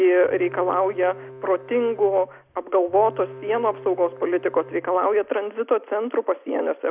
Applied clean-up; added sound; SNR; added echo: none; Bowed string instrument; 18 dB; none.